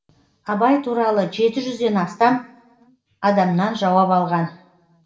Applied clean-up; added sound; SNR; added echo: none; none; none; reverberation time 0.6 s.